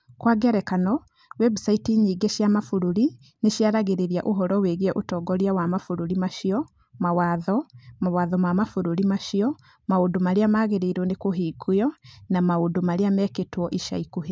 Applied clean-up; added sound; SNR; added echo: none; none; none; none.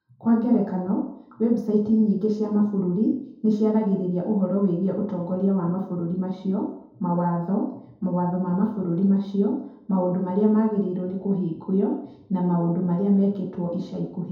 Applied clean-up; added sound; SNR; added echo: none; none; none; reverberation time 0.8 s.